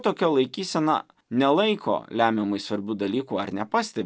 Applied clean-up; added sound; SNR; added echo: none; none; none; none.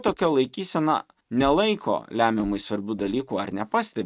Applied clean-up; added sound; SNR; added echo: neural mask model RNNoise.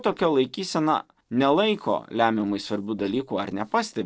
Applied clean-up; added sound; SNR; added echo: neural separator model SepFormer DNS4.